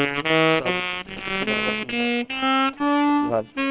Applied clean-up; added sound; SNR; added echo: neural separator model SepFormer WHAM!.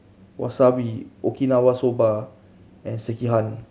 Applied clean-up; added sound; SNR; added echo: none; none; none; none.